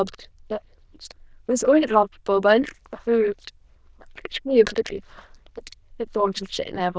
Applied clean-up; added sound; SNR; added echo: neural diffusion model UNIVERSE++.